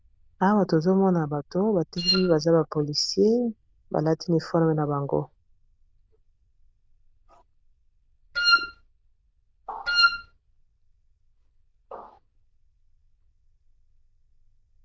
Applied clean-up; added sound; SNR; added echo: neural diffusion model UNIVERSE++.